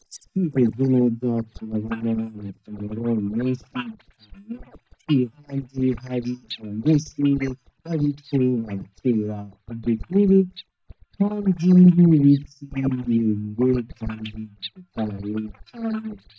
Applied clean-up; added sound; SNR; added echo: neural mask model DeepFilterNet 3.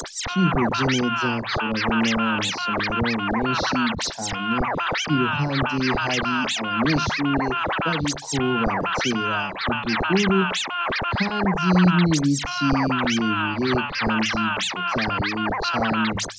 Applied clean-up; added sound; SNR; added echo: none; Scratching (performance technique); 1 dB; reverberation time 0.5 s.